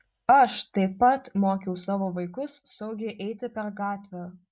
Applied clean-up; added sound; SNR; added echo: none; none; none; none.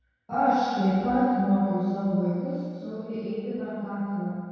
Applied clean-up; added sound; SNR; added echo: none; none; none; reverberation time 2.0 s.